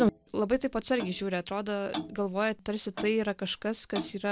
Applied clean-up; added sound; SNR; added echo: none; Clock; 13 dB; none.